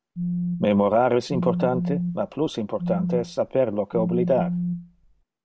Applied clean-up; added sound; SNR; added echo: none; Telephone; 4 dB; none.